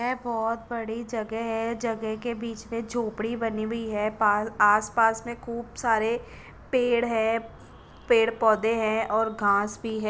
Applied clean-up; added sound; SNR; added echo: none; none; none; none.